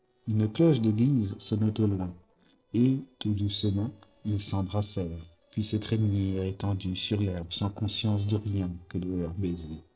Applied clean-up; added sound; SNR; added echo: neural separator model SepFormer DNS4.